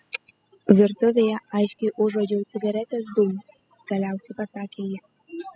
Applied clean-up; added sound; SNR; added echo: classical method spectral subtraction.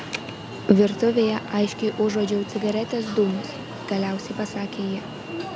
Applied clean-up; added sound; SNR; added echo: none; Alarm; 10 dB; none.